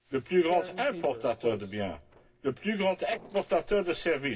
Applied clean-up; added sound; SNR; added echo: neural separator model SepFormer DNS4.